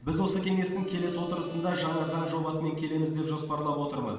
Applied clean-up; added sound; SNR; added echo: none; Bowed string instrument; 19 dB; reverberation time 1.1 s.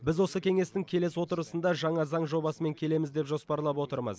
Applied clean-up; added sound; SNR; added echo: none; none; none; none.